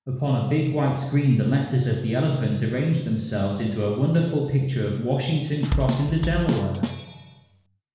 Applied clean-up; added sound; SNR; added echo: none; Drum kit; 5 dB; reverberation time 1.1 s.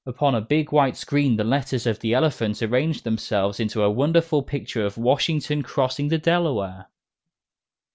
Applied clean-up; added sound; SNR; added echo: none; none; none; none.